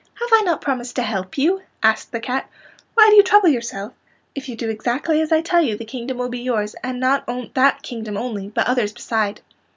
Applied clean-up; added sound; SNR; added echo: none; none; none; none.